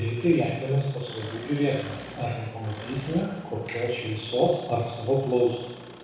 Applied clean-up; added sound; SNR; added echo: none; Engine; 15 dB; reverberation time 1.1 s.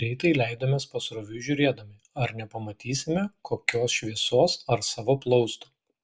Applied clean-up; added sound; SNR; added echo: none; none; none; none.